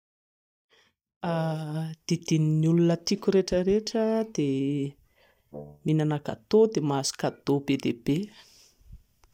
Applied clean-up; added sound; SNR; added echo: neural mask model DeepFilterNet 3.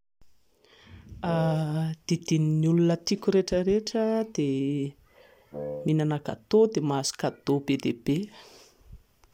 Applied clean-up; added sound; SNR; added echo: none; Wind instrument, woodwind instrument; 10 dB; none.